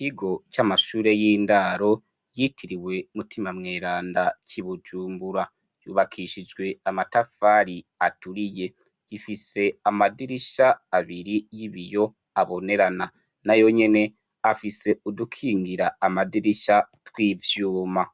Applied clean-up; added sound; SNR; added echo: none; none; none; none.